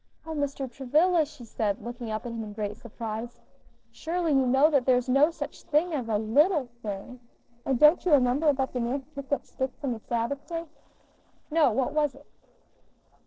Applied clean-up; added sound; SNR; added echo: neural separator model SepFormer DNS4.